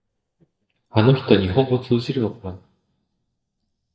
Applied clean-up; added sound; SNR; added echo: neural mask model DeepFilterNet 3.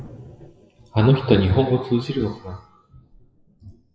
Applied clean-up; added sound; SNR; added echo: classical method WPE with log-MMSE.